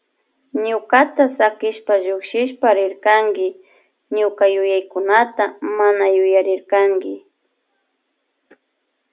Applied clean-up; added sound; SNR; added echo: none; none; none; none.